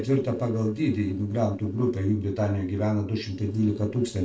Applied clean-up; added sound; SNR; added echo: neural separator model SepFormer DNS4.